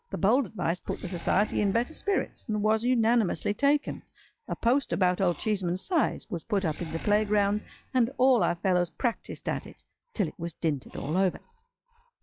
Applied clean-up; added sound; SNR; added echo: classical method log-MMSE.